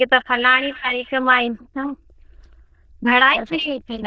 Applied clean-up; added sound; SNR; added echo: neural diffusion model UNIVERSE++.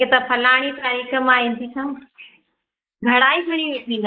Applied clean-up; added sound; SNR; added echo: neural mask model Resemble Enhance denoiser.